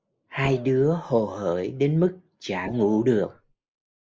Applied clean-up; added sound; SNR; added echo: neural mask model Resemble Enhance denoiser.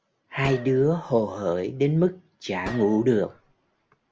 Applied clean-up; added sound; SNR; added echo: none; Gunshot, gunfire; 17 dB; none.